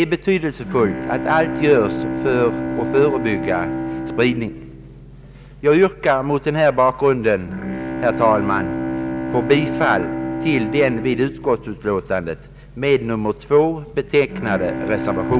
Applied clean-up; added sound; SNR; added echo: none; Bowed string instrument; 7 dB; none.